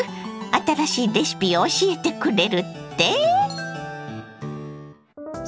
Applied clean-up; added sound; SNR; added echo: none; none; none; none.